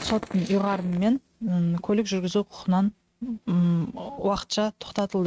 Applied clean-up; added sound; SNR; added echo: neural mask model RNNoise.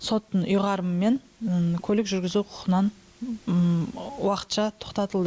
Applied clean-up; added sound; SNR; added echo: none; none; none; none.